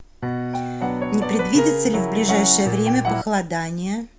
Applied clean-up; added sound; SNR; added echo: none; Piano; 1 dB; none.